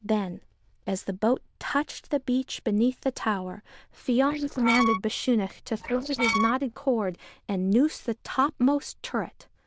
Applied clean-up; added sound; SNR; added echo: neural diffusion model UNIVERSE++.